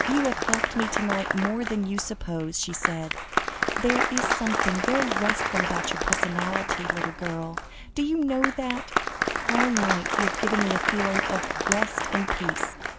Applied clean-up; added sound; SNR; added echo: none; Applause; -2 dB; none.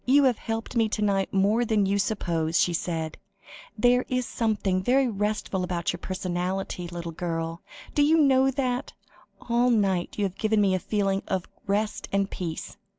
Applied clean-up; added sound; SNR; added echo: none; none; none; none.